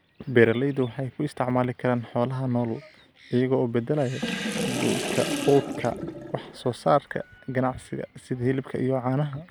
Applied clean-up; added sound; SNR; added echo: none; Sink (filling or washing) / Water; 6 dB; none.